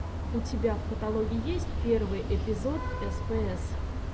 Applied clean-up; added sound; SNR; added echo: none; Vehicle horn, car horn, honking; -1 dB; none.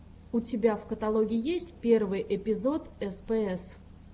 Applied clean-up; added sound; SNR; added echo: none; none; none; none.